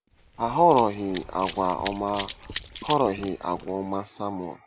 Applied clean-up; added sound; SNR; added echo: none; Run; 14 dB; none.